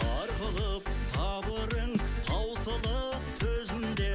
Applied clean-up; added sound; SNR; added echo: none; Snare drum; 13 dB; none.